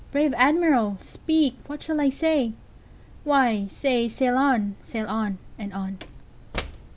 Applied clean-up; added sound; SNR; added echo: none; Slam / Wood; 19 dB; none.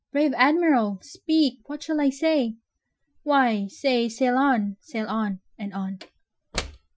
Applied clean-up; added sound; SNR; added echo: classical method Wiener filter.